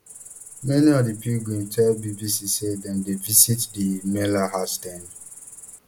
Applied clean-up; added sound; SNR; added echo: none; Cricket; 18 dB; none.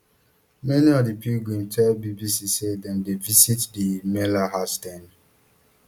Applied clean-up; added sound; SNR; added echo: none; none; none; none.